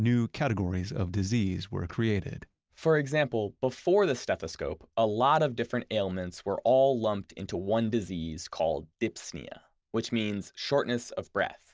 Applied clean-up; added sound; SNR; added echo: none; none; none; none.